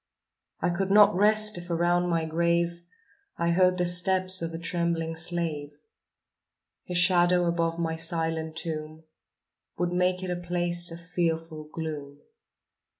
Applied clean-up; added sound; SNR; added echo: none; none; none; none.